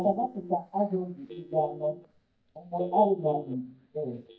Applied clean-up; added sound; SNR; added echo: neural mask model DeepFilterNet 3.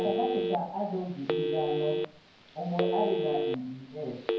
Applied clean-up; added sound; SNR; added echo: none; Telephone; -2 dB; reverberation time 0.9 s.